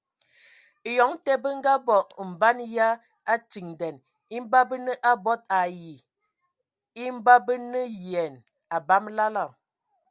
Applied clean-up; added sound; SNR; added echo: none; none; none; none.